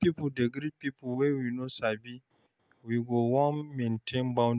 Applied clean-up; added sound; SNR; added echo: none; none; none; none.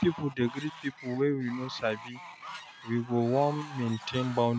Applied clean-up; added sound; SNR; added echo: none; Fowl; 15 dB; none.